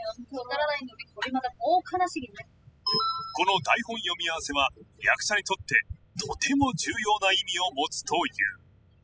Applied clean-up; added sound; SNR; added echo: classical method spectral subtraction.